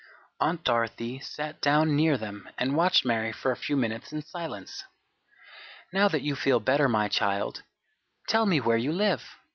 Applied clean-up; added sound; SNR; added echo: none; none; none; none.